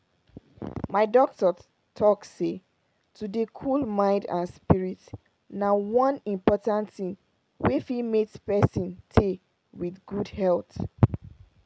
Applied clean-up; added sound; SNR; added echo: none; none; none; none.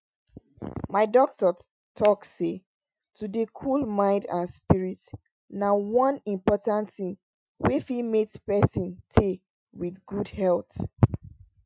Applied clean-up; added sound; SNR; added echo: classical method Wiener filter.